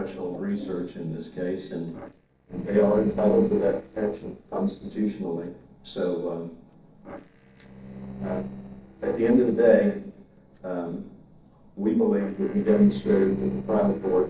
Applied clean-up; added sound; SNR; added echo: neural separator model SepFormer DNS4.